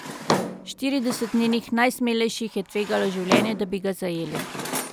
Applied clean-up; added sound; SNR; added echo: none; Drawer open or close; 5 dB; none.